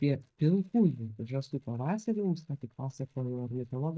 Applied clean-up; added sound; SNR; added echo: neural mask model DeepFilterNet 3.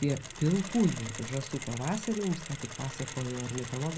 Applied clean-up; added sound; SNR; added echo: none; Mechanisms; 10 dB; reverberation time 0.4 s.